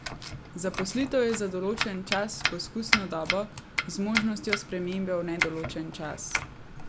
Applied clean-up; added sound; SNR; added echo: none; Domestic sounds, home sounds; 2 dB; none.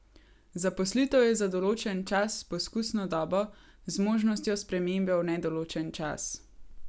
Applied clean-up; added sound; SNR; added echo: none; none; none; none.